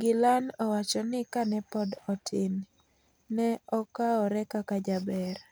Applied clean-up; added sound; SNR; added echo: none; none; none; none.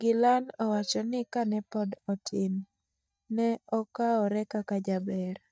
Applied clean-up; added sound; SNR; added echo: neural mask model DeepFilterNet 3.